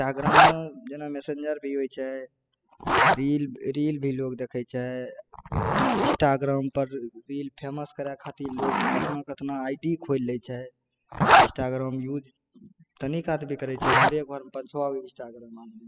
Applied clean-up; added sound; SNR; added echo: classical method spectral subtraction.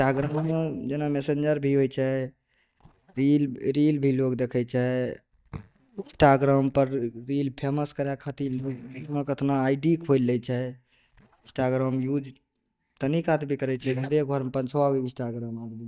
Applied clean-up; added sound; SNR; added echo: neural mask model DeepFilterNet 3.